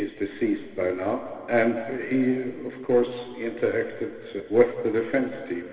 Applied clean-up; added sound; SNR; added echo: none; none; none; reverberation time 2.4 s.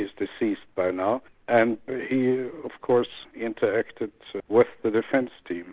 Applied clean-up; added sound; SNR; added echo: none; none; none; none.